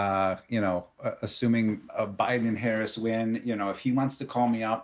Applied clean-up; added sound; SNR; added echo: none; none; none; none.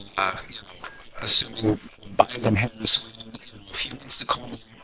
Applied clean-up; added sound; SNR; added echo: neural separator model SepFormer WHAM!.